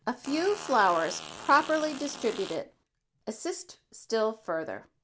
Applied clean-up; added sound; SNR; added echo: none; Fart; 13 dB; none.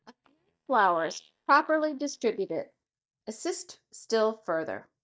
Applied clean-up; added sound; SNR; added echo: neural mask model DeepFilterNet 3.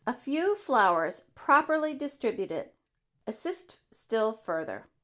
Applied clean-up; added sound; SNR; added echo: none; none; none; none.